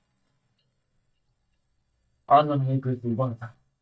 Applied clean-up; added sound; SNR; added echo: neural mask model DeepFilterNet 3.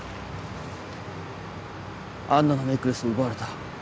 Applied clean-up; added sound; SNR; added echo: none; none; none; none.